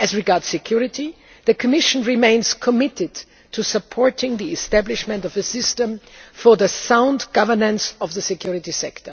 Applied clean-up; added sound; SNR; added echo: none; none; none; none.